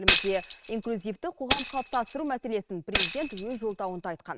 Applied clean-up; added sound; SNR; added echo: neural mask model RNNoise.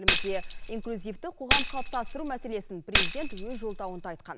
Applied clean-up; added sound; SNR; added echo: none; Tambourine; -5 dB; none.